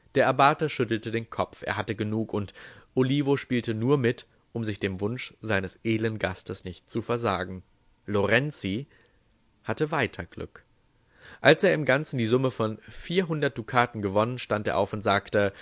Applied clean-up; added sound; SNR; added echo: none; none; none; none.